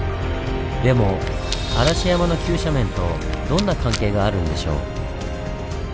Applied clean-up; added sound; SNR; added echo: none; Rattle; 13 dB; none.